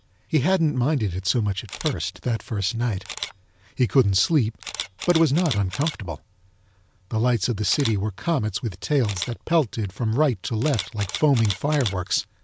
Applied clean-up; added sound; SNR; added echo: none; Camera; 14 dB; none.